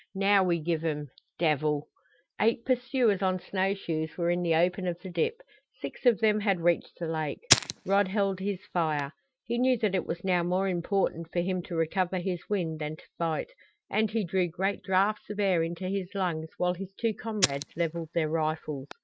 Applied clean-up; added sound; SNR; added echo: neural mask model RNNoise.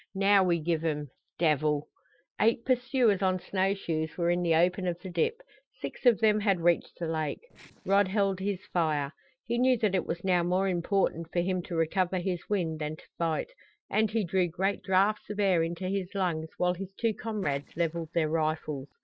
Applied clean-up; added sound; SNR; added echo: neural separator model SepFormer DNS4.